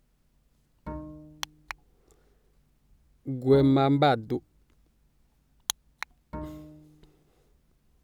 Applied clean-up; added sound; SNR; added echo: none; Bowed string instrument; 14 dB; none.